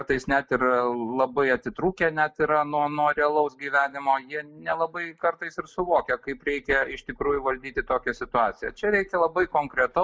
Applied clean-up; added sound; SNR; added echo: neural mask model Resemble Enhance denoiser.